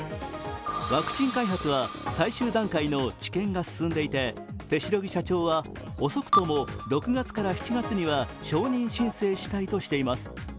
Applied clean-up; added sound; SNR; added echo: none; none; none; none.